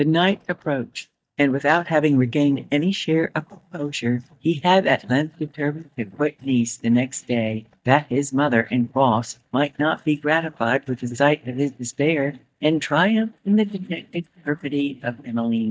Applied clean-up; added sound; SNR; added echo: neural mask model DeepFilterNet 3.